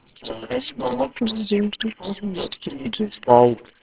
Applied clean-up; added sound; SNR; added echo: neural separator model SepFormer WHAMR!.